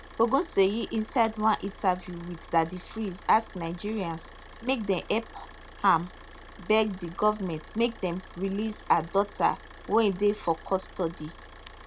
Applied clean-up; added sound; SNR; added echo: none; Idling / Car; 18 dB; none.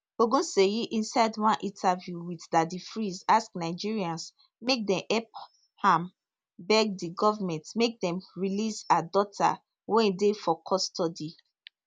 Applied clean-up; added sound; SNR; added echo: none; none; none; none.